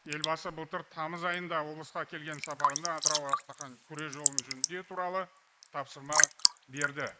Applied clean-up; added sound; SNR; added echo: neural mask model Resemble Enhance denoiser.